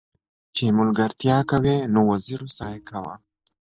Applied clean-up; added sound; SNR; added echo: neural mask model DeepFilterNet 3.